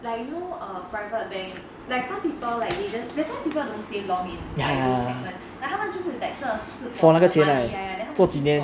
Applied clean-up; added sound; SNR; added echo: none; none; none; none.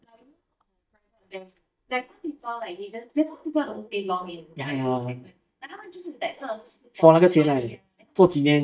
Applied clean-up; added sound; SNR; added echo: neural mask model DeepFilterNet 3.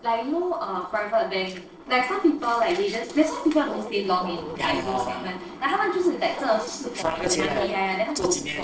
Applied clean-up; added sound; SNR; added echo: neural separator model SepFormer DNS4.